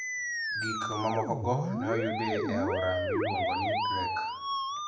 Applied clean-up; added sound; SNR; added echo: none; Musical instrument; -3 dB; reverberation time 0.9 s.